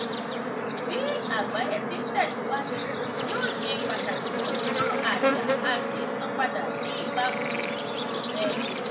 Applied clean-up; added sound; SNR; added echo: none; Bird / Insect; -4 dB; reverberation time 0.5 s.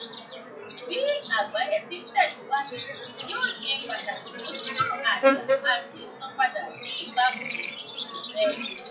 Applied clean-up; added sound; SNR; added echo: classical method WPE with log-MMSE.